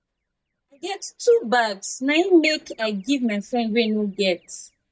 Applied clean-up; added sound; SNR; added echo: neural mask model DeepFilterNet 3.